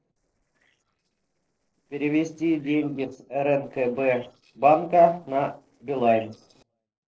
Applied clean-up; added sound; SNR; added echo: neural separator model SepFormer DNS4.